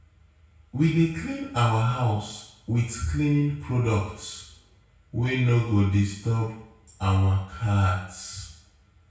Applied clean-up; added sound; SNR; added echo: none; none; none; reverberation time 0.6 s.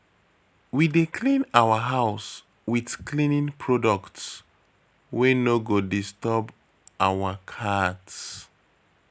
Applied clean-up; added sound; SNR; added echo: none; none; none; none.